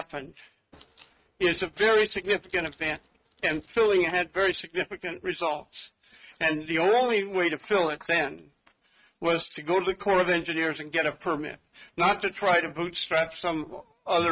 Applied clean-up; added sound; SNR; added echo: neural mask model RNNoise.